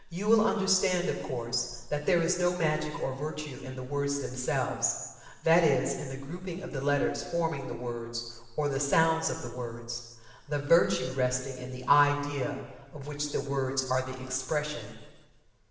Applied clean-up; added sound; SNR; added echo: none; none; none; reverberation time 1.2 s.